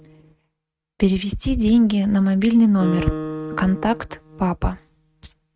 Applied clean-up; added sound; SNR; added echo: neural mask model RNNoise.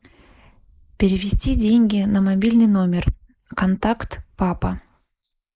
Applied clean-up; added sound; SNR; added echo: neural mask model Resemble Enhance denoiser.